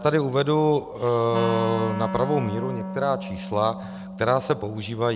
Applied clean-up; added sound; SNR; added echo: none; Wind instrument, woodwind instrument; 9 dB; none.